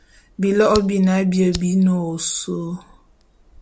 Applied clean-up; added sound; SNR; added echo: none; Fire; 19 dB; none.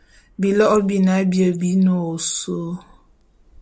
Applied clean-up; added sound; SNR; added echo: neural mask model Resemble Enhance denoiser.